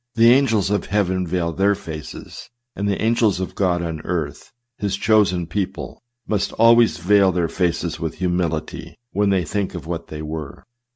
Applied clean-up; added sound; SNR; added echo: none; none; none; none.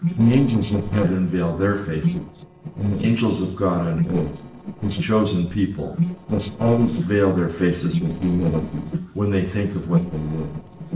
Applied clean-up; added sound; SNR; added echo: neural separator model SepFormer DNS4.